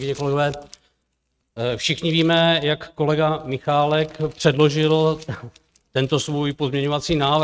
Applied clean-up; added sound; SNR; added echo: neural mask model RNNoise.